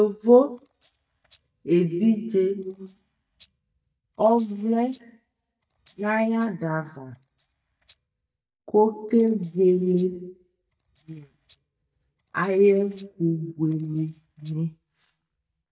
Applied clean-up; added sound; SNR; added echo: neural mask model DeepFilterNet 3.